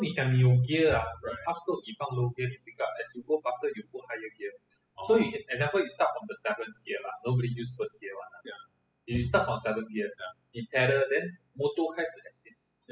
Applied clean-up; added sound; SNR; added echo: classical method spectral subtraction.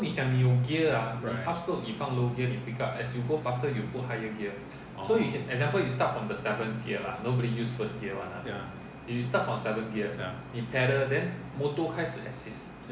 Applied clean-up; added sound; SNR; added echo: none; none; none; none.